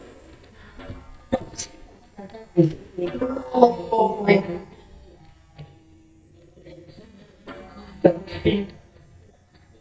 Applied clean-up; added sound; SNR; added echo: neural mask model DeepFilterNet 3.